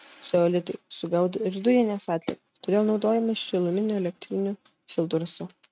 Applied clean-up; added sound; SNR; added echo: neural mask model RNNoise.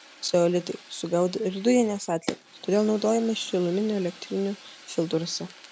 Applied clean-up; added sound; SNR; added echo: none; Fire; 18 dB; none.